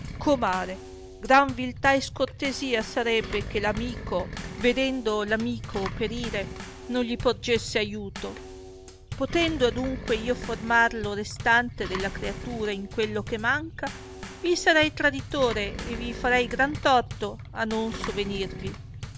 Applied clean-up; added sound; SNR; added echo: none; Bass drum / Snare drum / Drum kit + Engine; 10 dB; none.